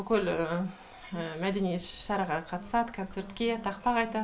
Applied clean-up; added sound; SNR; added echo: none; none; none; none.